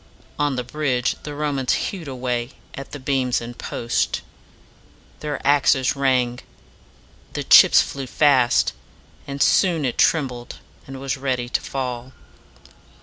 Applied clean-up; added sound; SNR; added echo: none; none; none; none.